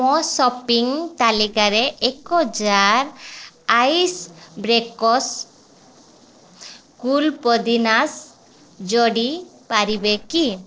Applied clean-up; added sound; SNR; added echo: neural separator model SepFormer DNS4.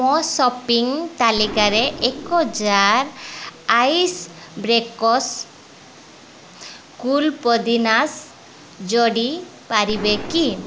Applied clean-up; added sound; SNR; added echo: none; Explosion; 17 dB; none.